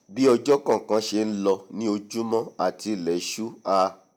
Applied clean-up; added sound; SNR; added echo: none; none; none; none.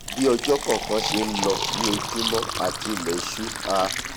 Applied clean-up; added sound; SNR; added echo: none; Fill (with liquid); 3 dB; none.